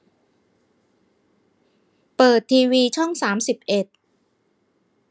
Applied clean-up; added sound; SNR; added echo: none; none; none; none.